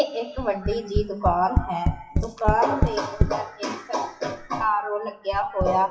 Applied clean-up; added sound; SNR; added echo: classical method WPE with log-MMSE.